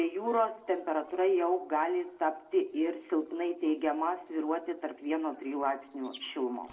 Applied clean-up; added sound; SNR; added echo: neural separator model SepFormer DNS4.